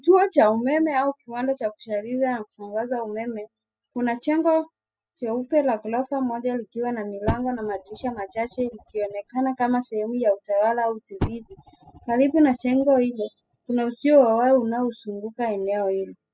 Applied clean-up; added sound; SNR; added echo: classical method spectral subtraction.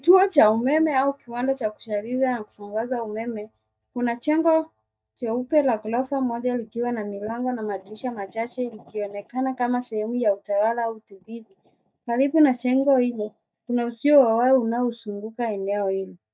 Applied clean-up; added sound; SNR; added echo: neural mask model DeepFilterNet 3.